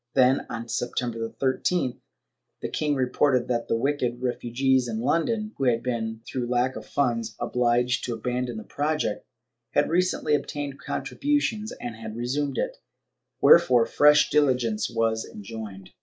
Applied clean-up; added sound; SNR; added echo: neural mask model Resemble Enhance denoiser.